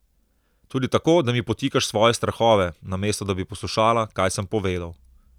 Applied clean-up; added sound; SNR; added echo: none; none; none; none.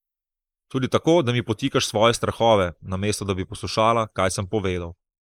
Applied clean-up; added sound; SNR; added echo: neural mask model Resemble Enhance denoiser.